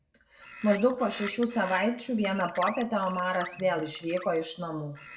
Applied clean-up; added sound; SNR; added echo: none; Bird; 14 dB; reverberation time 0.6 s.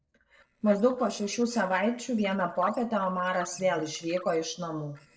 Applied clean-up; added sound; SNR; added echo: neural separator model SepFormer DNS4.